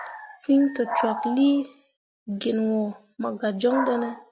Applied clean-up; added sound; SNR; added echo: none; none; none; none.